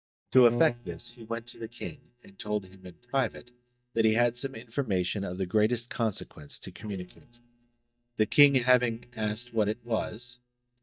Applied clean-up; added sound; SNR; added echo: neural mask model DeepFilterNet 3.